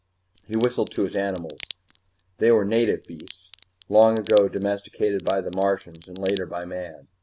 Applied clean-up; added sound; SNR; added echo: none; Crack; 14 dB; none.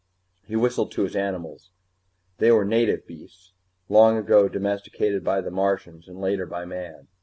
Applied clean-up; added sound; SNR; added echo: none; none; none; none.